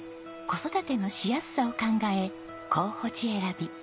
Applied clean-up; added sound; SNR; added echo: none; none; none; none.